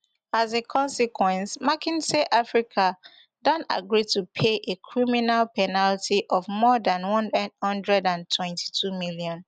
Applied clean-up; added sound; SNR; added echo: none; none; none; none.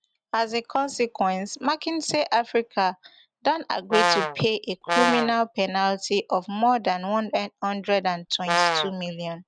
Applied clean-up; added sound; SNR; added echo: none; Brass instrument; 0 dB; none.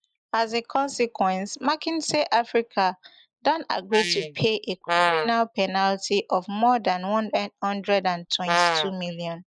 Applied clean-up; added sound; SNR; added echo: neural mask model Resemble Enhance denoiser.